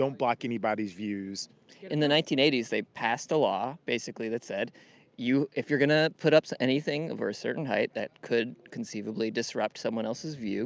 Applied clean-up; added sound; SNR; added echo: none; none; none; none.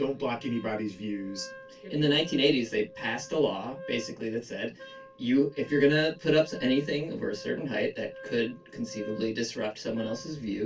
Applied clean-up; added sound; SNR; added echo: none; Wind instrument, woodwind instrument; 18 dB; reverberation time 0.2 s.